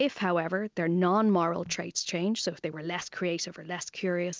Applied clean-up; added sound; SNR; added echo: none; none; none; none.